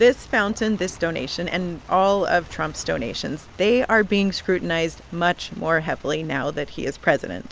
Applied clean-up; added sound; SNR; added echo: none; none; none; none.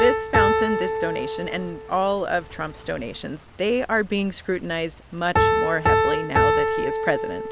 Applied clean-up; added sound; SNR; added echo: none; Piano; -1 dB; none.